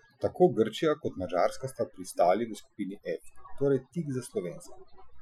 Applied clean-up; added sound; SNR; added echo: classical method Wiener filter.